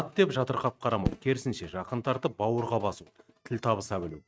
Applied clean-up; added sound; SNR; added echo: neural mask model RNNoise.